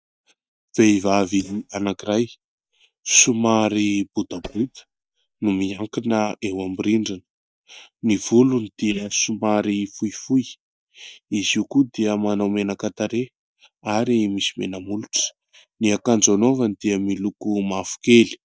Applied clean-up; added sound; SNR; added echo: neural mask model DeepFilterNet 3.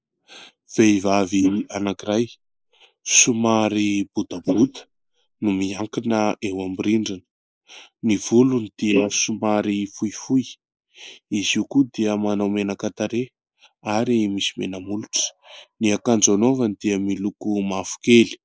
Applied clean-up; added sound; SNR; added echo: neural mask model Resemble Enhance denoiser.